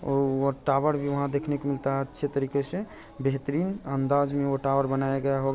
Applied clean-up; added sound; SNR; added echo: none; none; none; none.